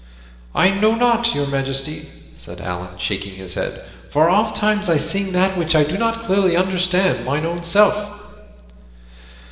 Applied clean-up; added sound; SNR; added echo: none; none; none; reverberation time 1.7 s.